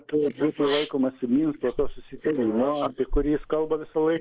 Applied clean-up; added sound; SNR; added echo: neural mask model Resemble Enhance denoiser.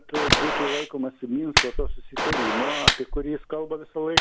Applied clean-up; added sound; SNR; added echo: none; Clapping + Gunshot, gunfire; -4 dB; none.